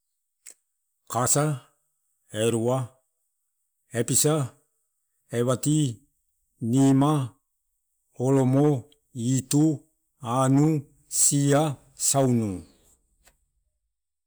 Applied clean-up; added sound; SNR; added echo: none; none; none; none.